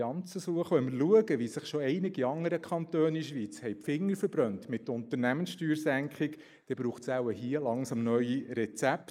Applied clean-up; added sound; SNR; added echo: neural mask model Resemble Enhance denoiser.